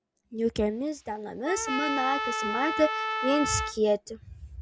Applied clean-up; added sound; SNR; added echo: none; Trumpet; 3 dB; none.